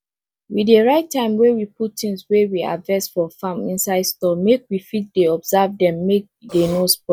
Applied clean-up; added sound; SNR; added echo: none; Burping, eructation; 16 dB; none.